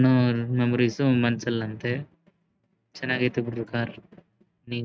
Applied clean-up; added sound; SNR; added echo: neural mask model RNNoise.